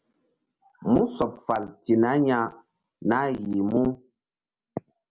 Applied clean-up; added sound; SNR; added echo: none; none; none; none.